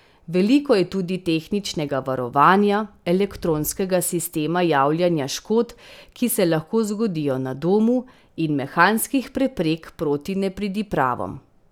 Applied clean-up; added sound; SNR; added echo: none; none; none; none.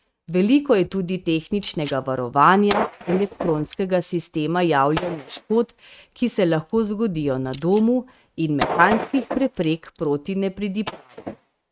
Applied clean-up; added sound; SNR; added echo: neural mask model RNNoise.